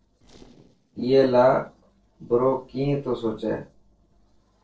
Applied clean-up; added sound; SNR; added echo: neural separator model SepFormer DNS4.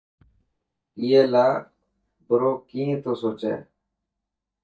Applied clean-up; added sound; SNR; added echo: neural mask model DeepFilterNet 3.